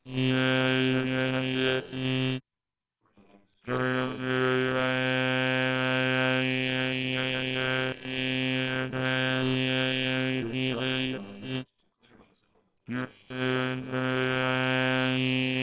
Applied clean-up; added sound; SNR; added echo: neural separator model SepFormer WHAMR!.